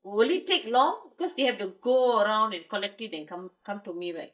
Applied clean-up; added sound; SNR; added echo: neural mask model DeepFilterNet 3.